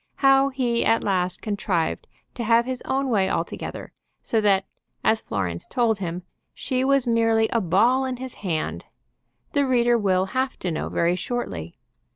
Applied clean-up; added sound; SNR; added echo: none; none; none; none.